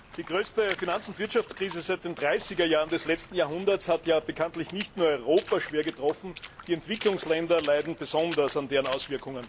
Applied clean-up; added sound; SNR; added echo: none; Water / Splash, splatter; 15 dB; none.